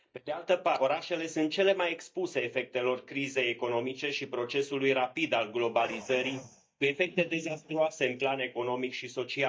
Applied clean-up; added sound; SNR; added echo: neural mask model DeepFilterNet 3.